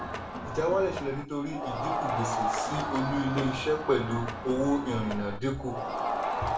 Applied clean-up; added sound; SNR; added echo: none; Crowd; 3 dB; reverberation time 0.3 s.